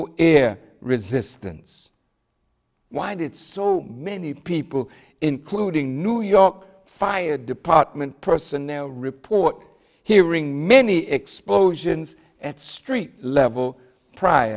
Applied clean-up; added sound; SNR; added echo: none; none; none; none.